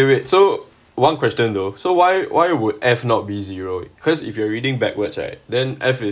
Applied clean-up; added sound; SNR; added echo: none; none; none; none.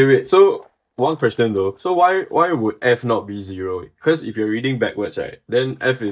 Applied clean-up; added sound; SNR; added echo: neural mask model DeepFilterNet 3.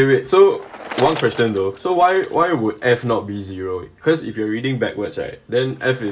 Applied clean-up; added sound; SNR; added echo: none; Bicycle; 19 dB; reverberation time 0.1 s.